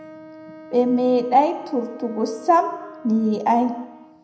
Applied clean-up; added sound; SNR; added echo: none; Wind instrument, woodwind instrument; 19 dB; reverberation time 0.8 s.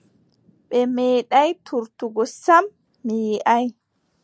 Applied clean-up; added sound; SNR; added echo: none; none; none; none.